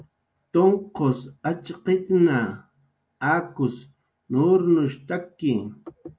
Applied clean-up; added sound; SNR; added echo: none; none; none; none.